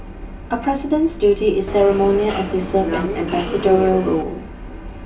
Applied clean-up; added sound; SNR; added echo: none; Subway, metro, underground; 7 dB; reverberation time 0.2 s.